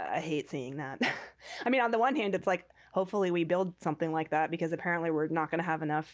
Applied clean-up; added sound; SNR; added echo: none; none; none; none.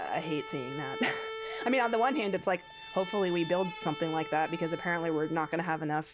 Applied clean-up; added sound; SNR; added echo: none; Bowed string instrument; 11 dB; none.